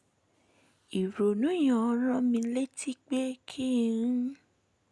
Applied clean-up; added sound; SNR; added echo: none; none; none; none.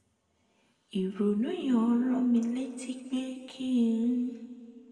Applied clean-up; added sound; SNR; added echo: none; none; none; reverberation time 2.2 s.